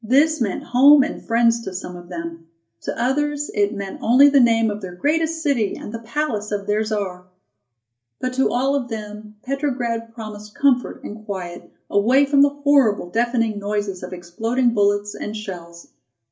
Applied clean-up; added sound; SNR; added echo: none; none; none; reverberation time 0.3 s.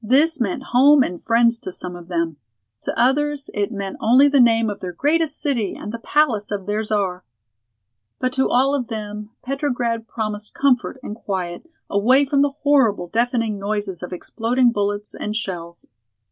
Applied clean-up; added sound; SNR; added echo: none; none; none; none.